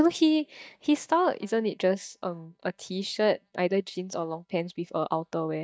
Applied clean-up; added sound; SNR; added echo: neural mask model DeepFilterNet 3.